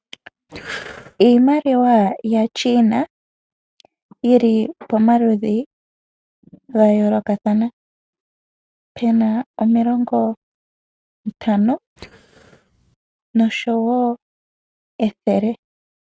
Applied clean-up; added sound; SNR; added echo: neural mask model RNNoise.